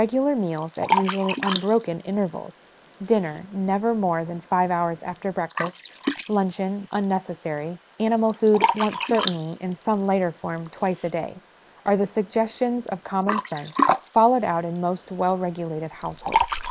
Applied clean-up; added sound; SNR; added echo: neural mask model Resemble Enhance denoiser.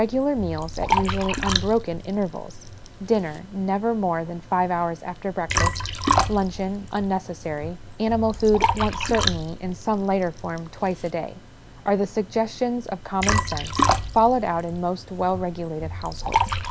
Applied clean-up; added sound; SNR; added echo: none; Liquid; 3 dB; none.